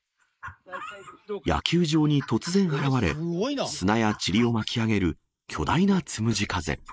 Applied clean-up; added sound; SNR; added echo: neural mask model Resemble Enhance denoiser.